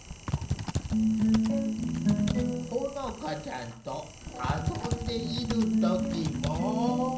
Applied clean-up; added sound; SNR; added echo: none; Typing; 7 dB; reverberation time 0.6 s.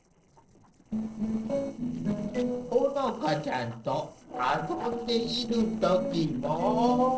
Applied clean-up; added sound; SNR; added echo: neural separator model SepFormer DNS4.